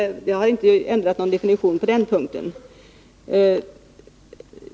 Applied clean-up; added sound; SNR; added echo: none; none; none; none.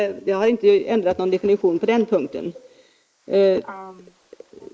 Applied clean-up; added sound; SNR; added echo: neural mask model Resemble Enhance denoiser.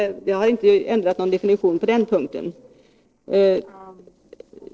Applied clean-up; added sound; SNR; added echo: neural separator model SepFormer DNS4.